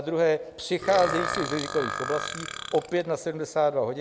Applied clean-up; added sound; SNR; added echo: none; Burping, eructation; 7 dB; none.